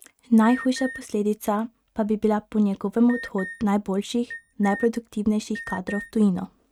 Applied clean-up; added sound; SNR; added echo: neural mask model RNNoise.